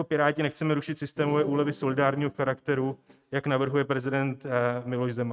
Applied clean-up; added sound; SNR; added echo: neural mask model RNNoise.